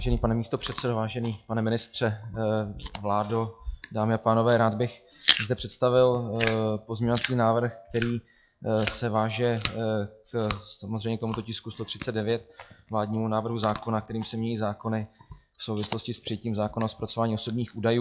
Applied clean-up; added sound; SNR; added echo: classical method log-MMSE.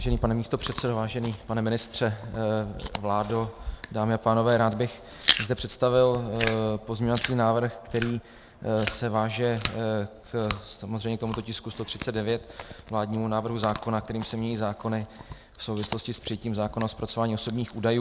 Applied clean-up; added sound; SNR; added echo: none; Chewing, mastication; 11 dB; none.